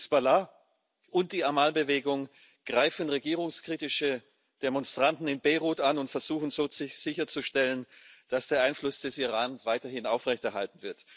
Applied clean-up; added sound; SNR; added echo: none; none; none; none.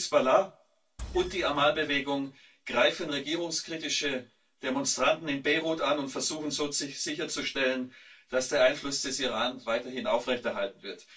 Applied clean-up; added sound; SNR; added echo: none; Engine; 14 dB; reverberation time 0.2 s.